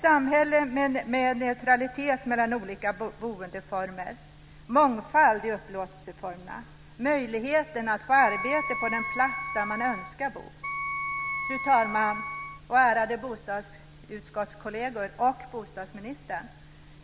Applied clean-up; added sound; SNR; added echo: none; Wind instrument, woodwind instrument; 6 dB; none.